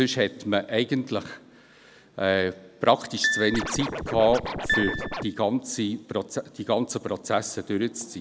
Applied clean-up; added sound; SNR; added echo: none; Scratching (performance technique) + Piano; 3 dB; none.